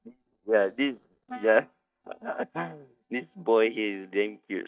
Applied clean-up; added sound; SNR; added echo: neural mask model DeepFilterNet 3.